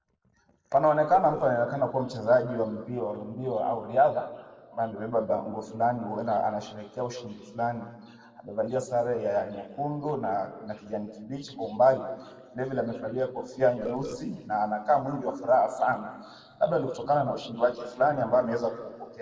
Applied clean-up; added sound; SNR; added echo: neural separator model SepFormer DNS4.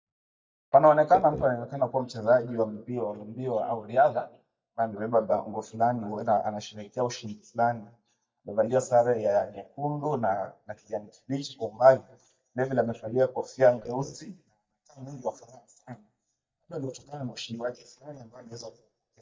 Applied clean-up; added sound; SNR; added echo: neural mask model DeepFilterNet 3.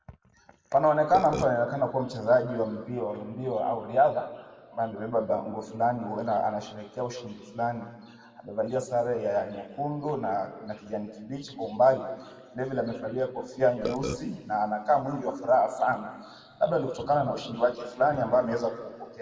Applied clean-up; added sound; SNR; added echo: none; Burping, eructation; 5 dB; reverberation time 1.5 s.